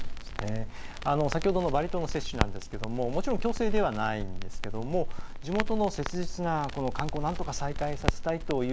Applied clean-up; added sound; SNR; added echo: none; Crackle; 0 dB; none.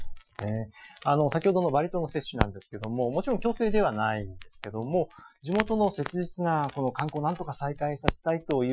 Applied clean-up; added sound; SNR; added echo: classical method Wiener filter.